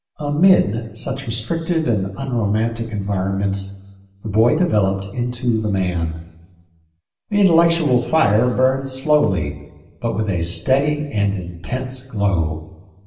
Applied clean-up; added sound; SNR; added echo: none; none; none; reverberation time 0.9 s.